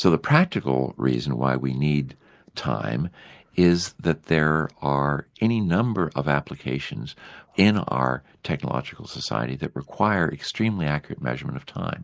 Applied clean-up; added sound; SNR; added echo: neural mask model Resemble Enhance denoiser.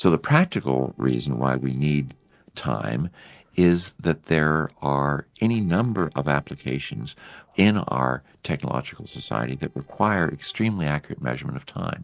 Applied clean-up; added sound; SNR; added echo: neural separator model SepFormer DNS4.